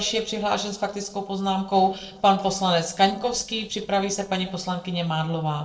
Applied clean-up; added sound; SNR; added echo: neural separator model SepFormer DNS4.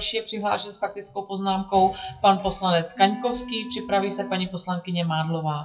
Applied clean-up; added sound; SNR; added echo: classical method WPE with log-MMSE.